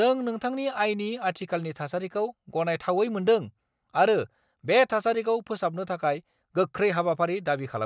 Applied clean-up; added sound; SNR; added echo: none; none; none; none.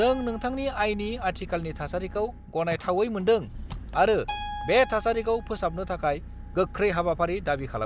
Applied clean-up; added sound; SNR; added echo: none; Keyboard (musical) + Engine; 11 dB; none.